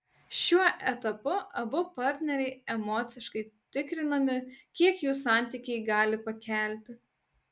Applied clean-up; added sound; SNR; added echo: none; none; none; none.